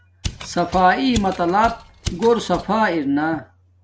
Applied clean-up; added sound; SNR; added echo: none; Mechanisms; 12 dB; none.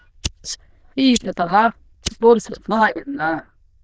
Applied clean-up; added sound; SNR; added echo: neural diffusion model UNIVERSE++.